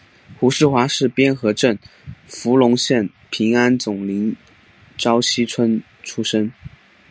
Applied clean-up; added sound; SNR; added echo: none; none; none; none.